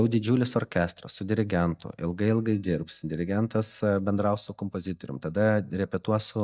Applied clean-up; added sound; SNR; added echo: neural mask model DeepFilterNet 3.